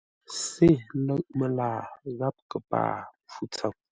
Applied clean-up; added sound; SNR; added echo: none; none; none; none.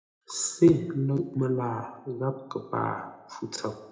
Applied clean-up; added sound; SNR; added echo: none; none; none; reverberation time 0.7 s.